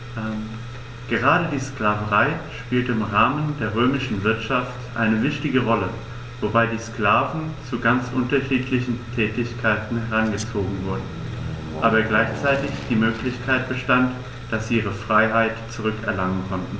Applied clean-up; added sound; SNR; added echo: none; Domestic sounds, home sounds + Aircraft; 15 dB; none.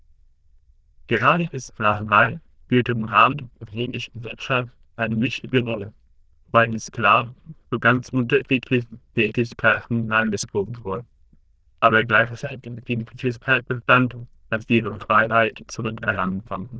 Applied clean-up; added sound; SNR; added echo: neural diffusion model UNIVERSE++.